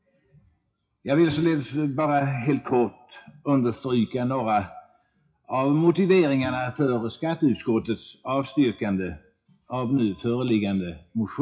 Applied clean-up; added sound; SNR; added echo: classical method WPE with log-MMSE.